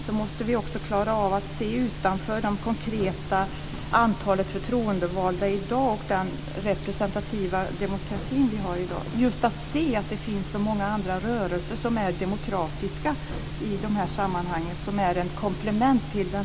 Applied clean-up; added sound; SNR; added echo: none; Thunder; 19 dB; none.